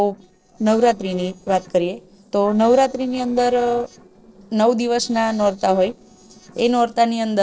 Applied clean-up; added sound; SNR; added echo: neural separator model SepFormer DNS4.